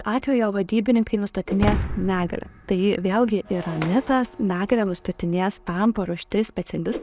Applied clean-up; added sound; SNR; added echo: none; Shatter; 11 dB; none.